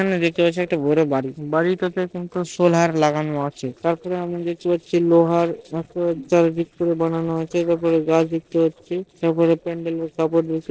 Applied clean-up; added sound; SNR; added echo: neural separator model SepFormer DNS4.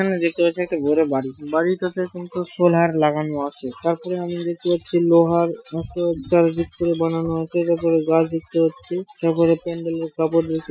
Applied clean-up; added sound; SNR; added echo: classical method Wiener filter.